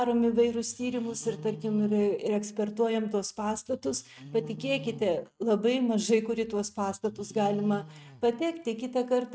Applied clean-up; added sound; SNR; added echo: neural mask model RNNoise.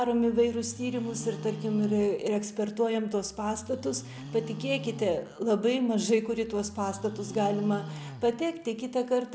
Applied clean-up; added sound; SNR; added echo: none; Livestock, farm animals, working animals; 15 dB; none.